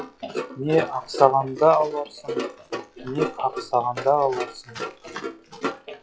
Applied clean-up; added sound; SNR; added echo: classical method log-MMSE.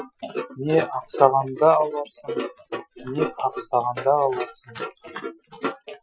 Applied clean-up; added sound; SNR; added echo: classical method Wiener filter.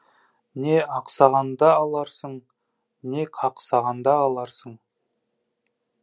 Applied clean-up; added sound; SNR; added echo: none; none; none; none.